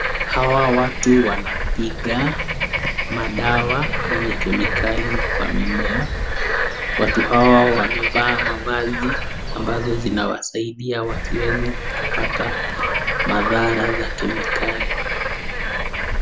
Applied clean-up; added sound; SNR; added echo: none; Bird / Frog; 0 dB; none.